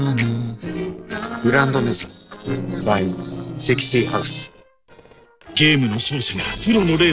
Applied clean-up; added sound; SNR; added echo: neural separator model SepFormer DNS4.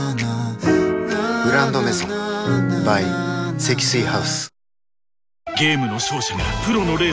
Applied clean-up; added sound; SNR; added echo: none; none; none; none.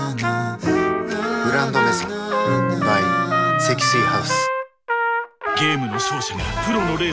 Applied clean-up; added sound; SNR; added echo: none; Trumpet; 0 dB; none.